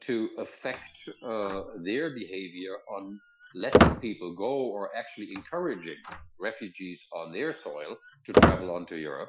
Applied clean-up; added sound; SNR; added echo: classical method Wiener filter.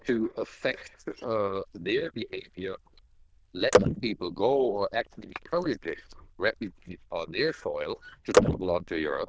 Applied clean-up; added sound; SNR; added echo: neural diffusion model UNIVERSE++.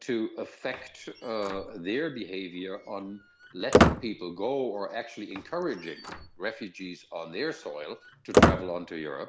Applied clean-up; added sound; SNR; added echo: none; Squeak; -5 dB; none.